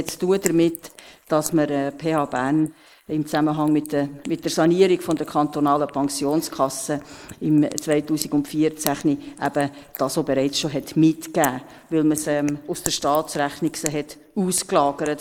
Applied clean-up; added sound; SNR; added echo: neural mask model Resemble Enhance denoiser.